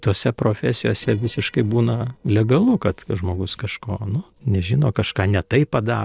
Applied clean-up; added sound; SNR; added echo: neural separator model SepFormer DNS4.